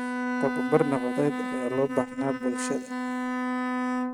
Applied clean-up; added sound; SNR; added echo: neural mask model RNNoise.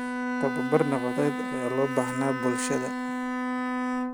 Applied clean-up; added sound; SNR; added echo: none; Bowed string instrument; 1 dB; none.